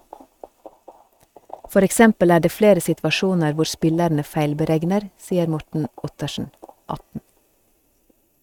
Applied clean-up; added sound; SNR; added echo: neural mask model RNNoise.